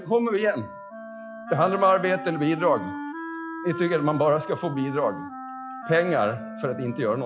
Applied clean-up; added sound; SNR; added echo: classical method log-MMSE.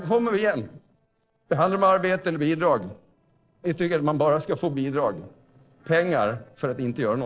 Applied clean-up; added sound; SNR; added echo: neural separator model SepFormer DNS4.